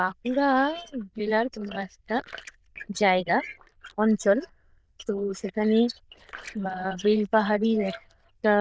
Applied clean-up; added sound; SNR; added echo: neural diffusion model UNIVERSE++.